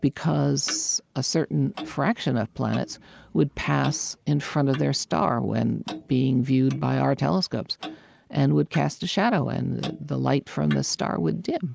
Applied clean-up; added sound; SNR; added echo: none; Clock; 19 dB; none.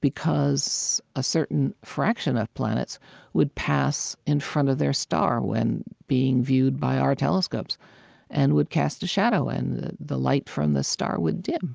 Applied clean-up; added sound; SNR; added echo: none; none; none; none.